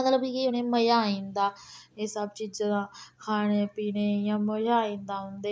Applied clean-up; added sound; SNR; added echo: none; none; none; none.